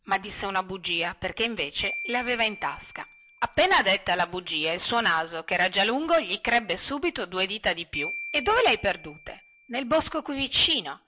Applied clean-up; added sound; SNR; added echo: none; Marimba, xylophone; 16 dB; none.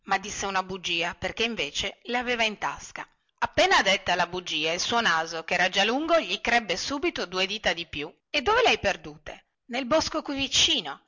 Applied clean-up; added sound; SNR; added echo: none; none; none; none.